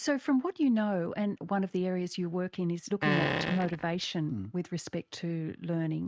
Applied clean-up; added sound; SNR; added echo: neural mask model RNNoise.